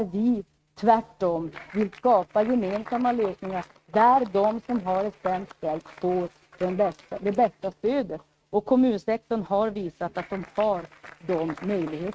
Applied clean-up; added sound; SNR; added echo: neural mask model RNNoise.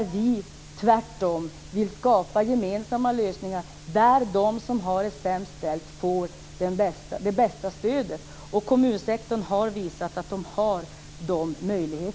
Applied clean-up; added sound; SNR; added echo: none; none; none; none.